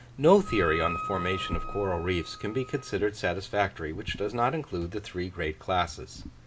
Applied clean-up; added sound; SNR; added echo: none; Wind instrument, woodwind instrument; 10 dB; none.